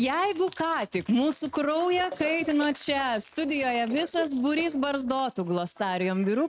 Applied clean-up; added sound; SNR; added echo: neural mask model RNNoise.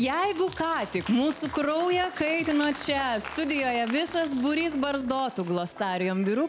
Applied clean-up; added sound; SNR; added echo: none; none; none; none.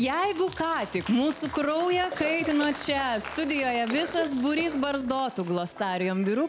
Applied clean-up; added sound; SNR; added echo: none; Cough; 15 dB; none.